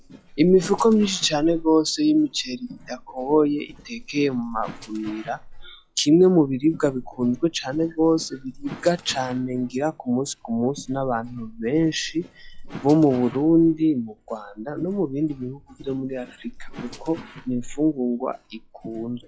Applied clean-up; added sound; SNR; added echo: classical method log-MMSE.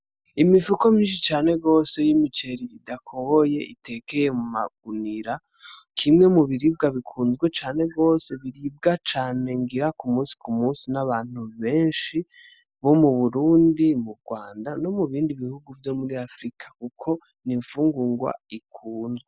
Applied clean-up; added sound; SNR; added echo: none; none; none; none.